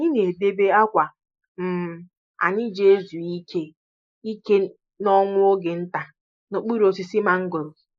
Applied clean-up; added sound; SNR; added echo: neural mask model Resemble Enhance denoiser.